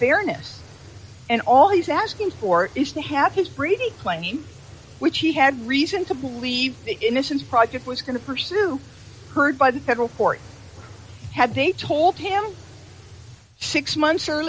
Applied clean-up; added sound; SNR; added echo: none; none; none; none.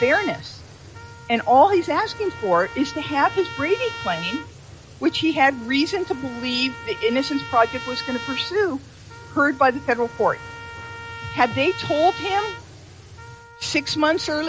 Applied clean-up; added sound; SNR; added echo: none; Trumpet; 14 dB; none.